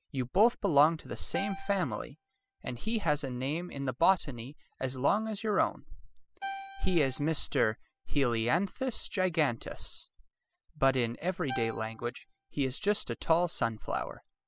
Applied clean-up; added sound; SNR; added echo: classical method spectral subtraction.